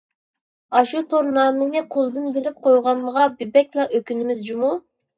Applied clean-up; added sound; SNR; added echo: neural mask model DeepFilterNet 3.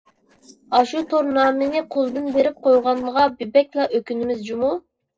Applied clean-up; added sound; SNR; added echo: neural separator model SepFormer DNS4.